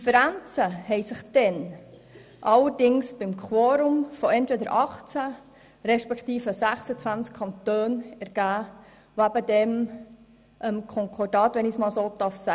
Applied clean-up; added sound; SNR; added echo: none; none; none; none.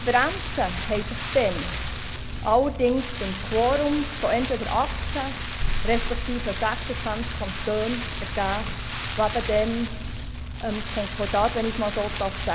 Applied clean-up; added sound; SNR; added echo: none; Rain; 3 dB; none.